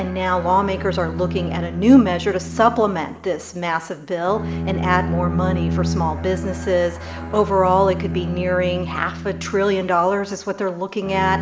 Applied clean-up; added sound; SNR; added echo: none; Bowed string instrument; 6 dB; reverberation time 3.0 s.